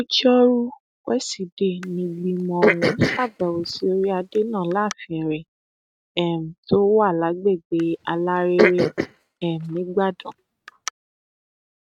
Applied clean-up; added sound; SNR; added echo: neural mask model RNNoise.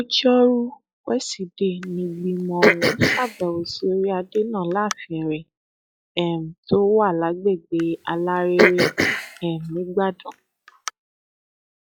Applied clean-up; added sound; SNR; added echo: classical method log-MMSE.